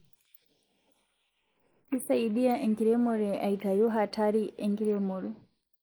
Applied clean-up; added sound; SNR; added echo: neural mask model Resemble Enhance denoiser.